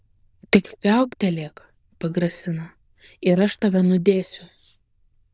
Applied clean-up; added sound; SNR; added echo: neural diffusion model UNIVERSE++.